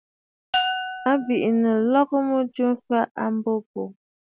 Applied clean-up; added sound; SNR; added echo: none; Glass; 1 dB; none.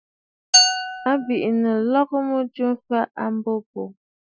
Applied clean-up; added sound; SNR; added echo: classical method Wiener filter.